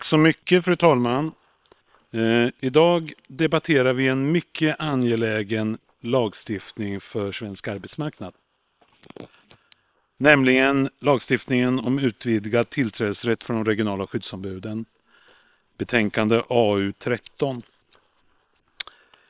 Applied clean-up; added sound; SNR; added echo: neural separator model SepFormer WHAM!.